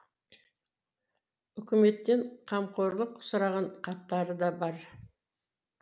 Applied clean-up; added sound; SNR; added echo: none; none; none; none.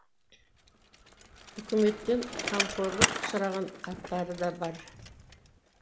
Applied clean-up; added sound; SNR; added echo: none; Bicycle; 3 dB; none.